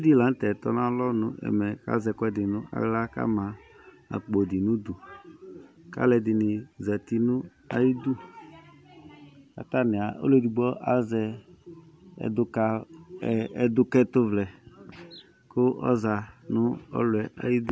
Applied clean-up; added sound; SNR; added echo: none; none; none; none.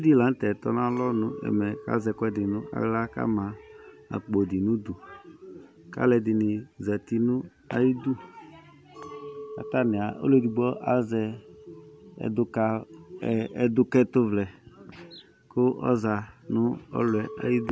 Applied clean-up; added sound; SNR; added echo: none; Chink, clink; 20 dB; none.